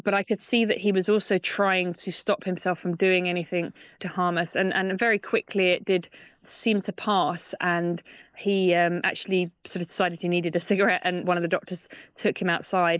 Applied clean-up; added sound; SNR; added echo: neural mask model Resemble Enhance denoiser.